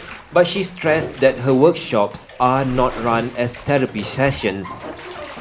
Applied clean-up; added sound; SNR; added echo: none; Bathtub (filling or washing); 14 dB; none.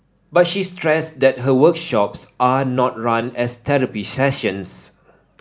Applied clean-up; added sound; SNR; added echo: none; none; none; none.